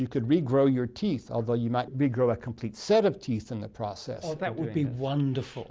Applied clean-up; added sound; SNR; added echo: none; none; none; none.